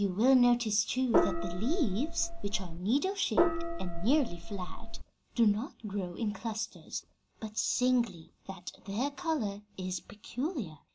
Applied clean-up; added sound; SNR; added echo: none; Gong; -3 dB; none.